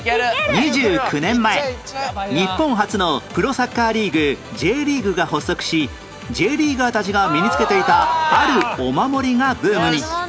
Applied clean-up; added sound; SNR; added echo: none; none; none; none.